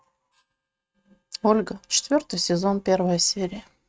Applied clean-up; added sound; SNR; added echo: neural mask model RNNoise.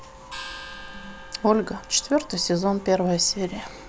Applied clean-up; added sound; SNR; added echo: none; Gong; 17 dB; none.